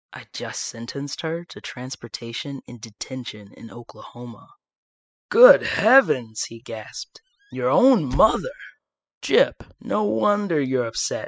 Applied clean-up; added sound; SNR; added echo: classical method spectral subtraction.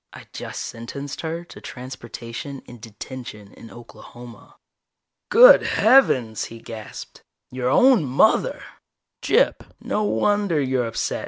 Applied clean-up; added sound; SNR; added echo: none; none; none; none.